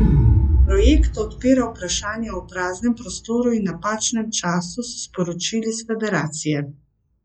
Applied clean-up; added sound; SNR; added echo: classical method log-MMSE.